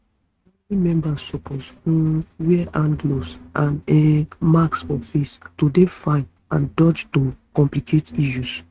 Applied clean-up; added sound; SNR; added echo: neural mask model RNNoise.